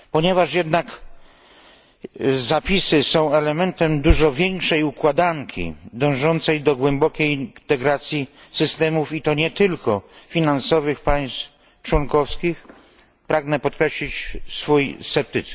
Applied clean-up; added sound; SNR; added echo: none; none; none; none.